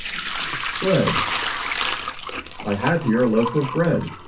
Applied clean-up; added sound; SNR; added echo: none; Sink (filling or washing) / Liquid; 3 dB; reverberation time 0.3 s.